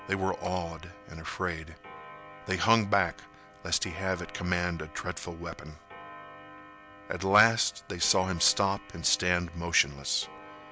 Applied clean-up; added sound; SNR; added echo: none; Clock; 18 dB; none.